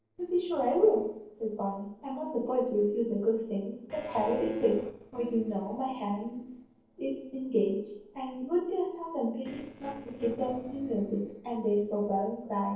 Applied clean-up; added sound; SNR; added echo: neural separator model SepFormer DNS4.